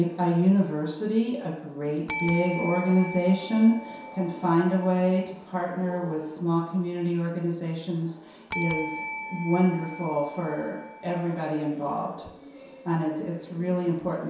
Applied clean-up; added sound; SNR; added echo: none; Bell; 8 dB; reverberation time 0.7 s.